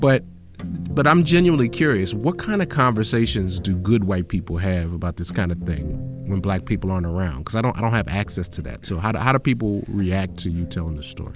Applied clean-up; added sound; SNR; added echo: none; none; none; none.